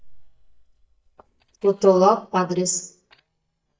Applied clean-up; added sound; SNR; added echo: neural mask model DeepFilterNet 3.